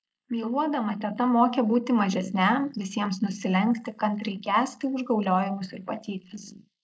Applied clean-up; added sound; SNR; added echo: neural mask model Resemble Enhance denoiser.